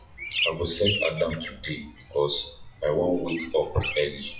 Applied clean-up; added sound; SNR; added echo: classical method WPE with log-MMSE.